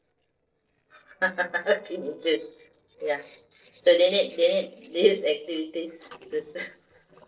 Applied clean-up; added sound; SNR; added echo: neural separator model SepFormer DNS4.